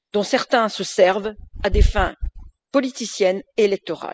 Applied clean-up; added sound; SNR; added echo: classical method spectral subtraction.